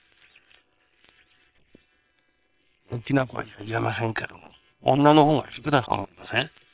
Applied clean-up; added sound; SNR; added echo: neural separator model SepFormer WHAM!.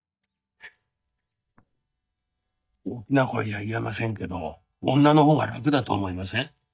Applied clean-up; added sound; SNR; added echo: neural mask model DeepFilterNet 3.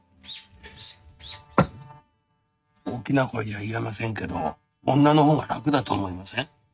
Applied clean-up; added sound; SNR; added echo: neural mask model RNNoise.